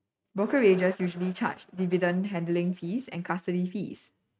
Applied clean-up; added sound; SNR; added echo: neural mask model RNNoise.